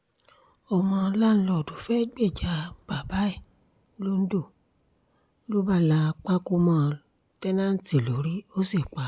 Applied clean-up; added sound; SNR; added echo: none; none; none; none.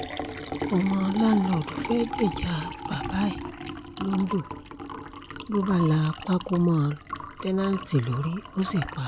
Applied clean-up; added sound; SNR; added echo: none; Liquid; 9 dB; none.